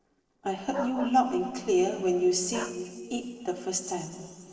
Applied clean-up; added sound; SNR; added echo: neural separator model SepFormer DNS4.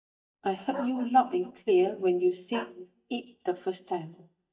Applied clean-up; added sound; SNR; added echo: neural mask model DeepFilterNet 3.